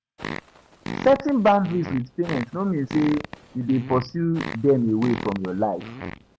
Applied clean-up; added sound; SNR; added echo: none; Fart; 11 dB; none.